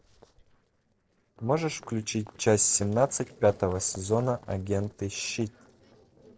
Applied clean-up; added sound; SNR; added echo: neural separator model SepFormer DNS4.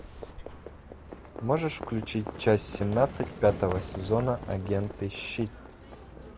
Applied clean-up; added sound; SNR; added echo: none; Livestock, farm animals, working animals; 11 dB; none.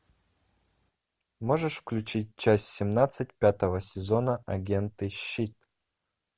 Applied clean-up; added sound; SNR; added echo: none; none; none; none.